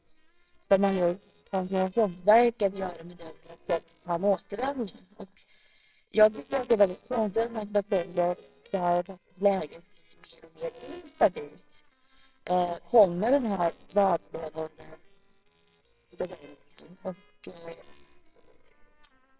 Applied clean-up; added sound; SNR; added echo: neural separator model SepFormer WHAMR!.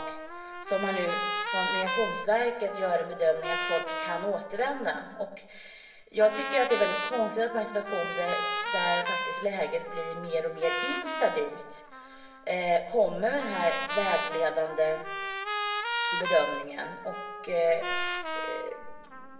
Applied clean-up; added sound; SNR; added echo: none; Trumpet; 4 dB; reverberation time 0.8 s.